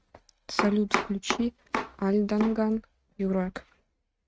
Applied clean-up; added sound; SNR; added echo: neural mask model RNNoise.